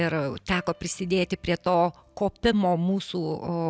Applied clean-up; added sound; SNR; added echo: none; none; none; none.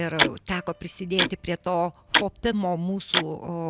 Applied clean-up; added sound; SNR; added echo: none; Tick-tock; 1 dB; none.